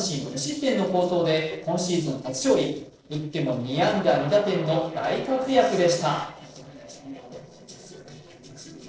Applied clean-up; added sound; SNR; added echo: neural separator model SepFormer DNS4.